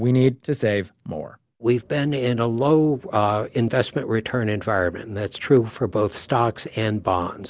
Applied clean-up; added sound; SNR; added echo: none; none; none; none.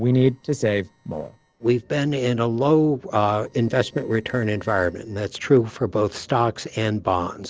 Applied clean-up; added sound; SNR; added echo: neural separator model SepFormer DNS4.